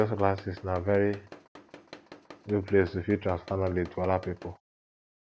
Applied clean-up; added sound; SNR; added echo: none; Tools; 20 dB; none.